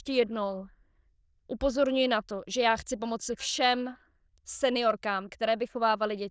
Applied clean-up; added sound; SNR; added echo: neural diffusion model UNIVERSE++.